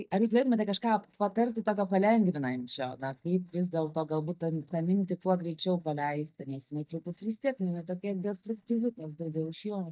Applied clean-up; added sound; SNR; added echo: neural mask model DeepFilterNet 3.